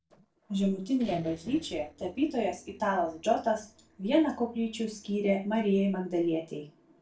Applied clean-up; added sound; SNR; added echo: neural separator model SepFormer DNS4.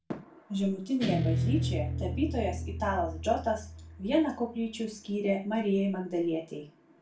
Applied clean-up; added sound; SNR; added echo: none; Guitar; 4 dB; reverberation time 0.3 s.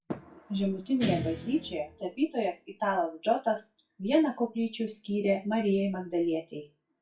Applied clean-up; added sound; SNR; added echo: classical method WPE with log-MMSE.